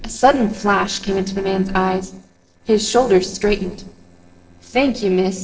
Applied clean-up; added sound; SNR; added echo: neural separator model SepFormer DNS4.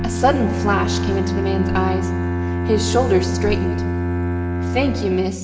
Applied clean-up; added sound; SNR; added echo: none; Bowed string instrument; 0 dB; reverberation time 1.6 s.